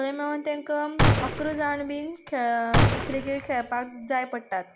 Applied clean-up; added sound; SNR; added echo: none; Gunshot, gunfire; -3 dB; none.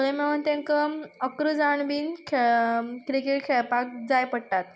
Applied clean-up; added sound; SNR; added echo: none; none; none; none.